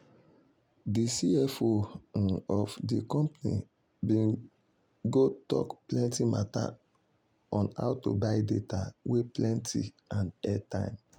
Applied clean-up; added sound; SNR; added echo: none; none; none; none.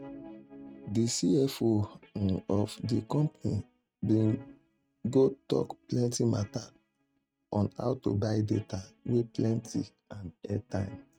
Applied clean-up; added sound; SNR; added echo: neural mask model RNNoise.